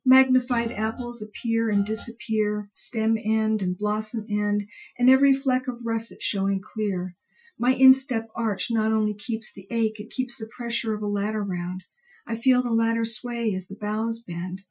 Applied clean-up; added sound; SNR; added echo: classical method Wiener filter.